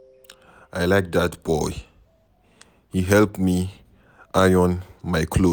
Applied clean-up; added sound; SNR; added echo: none; none; none; none.